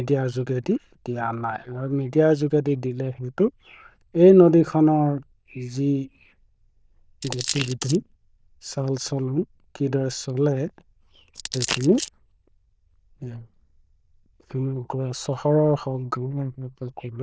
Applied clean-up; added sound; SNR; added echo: neural diffusion model UNIVERSE++.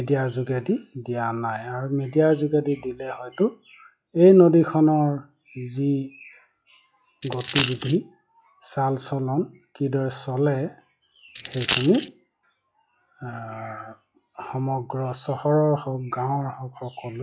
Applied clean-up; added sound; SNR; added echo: classical method log-MMSE.